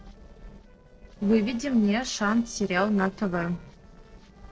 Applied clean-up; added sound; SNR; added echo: neural separator model SepFormer DNS4.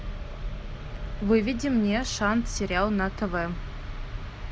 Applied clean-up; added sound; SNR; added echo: none; none; none; none.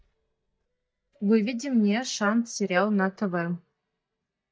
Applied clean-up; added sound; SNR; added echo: neural mask model DeepFilterNet 3.